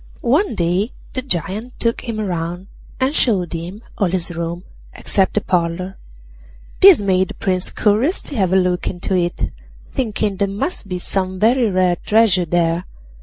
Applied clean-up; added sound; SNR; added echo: none; none; none; none.